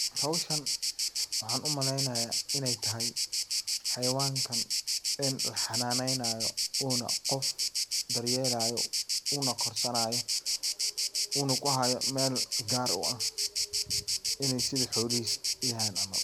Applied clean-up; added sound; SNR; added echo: none; Insect; -4 dB; none.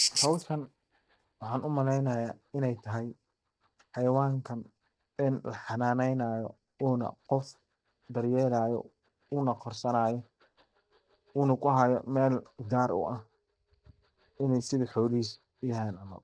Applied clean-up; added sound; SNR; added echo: neural mask model DeepFilterNet 3.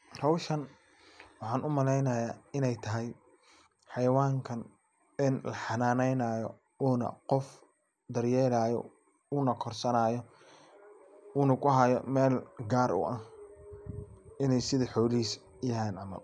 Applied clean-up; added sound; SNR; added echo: none; none; none; none.